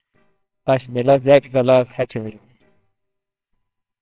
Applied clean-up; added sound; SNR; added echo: neural separator model SepFormer WHAMR!.